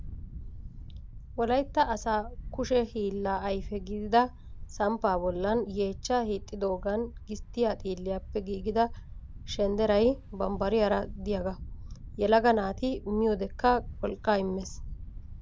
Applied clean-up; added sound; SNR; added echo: none; Wind; 11 dB; none.